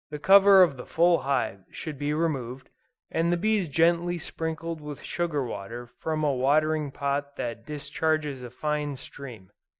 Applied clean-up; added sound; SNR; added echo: neural mask model DeepFilterNet 3.